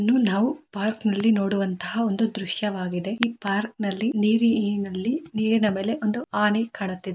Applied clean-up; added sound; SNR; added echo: none; none; none; none.